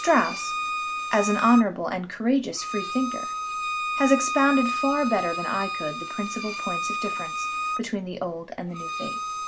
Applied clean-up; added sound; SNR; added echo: none; Bowed string instrument; 4 dB; none.